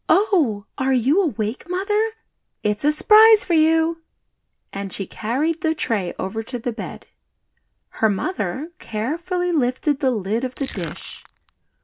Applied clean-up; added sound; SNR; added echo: none; Crushing; 18 dB; none.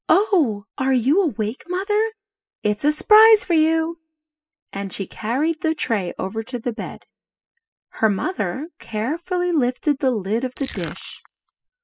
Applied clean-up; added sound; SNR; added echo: classical method spectral subtraction.